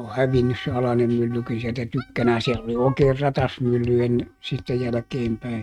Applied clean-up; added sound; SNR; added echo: neural mask model RNNoise.